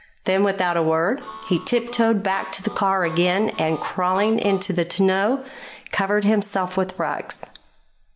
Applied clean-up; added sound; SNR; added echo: none; Harmonica; 17 dB; none.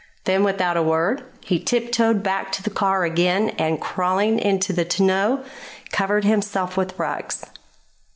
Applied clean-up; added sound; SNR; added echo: none; none; none; none.